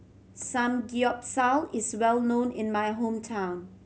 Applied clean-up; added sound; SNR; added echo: none; none; none; none.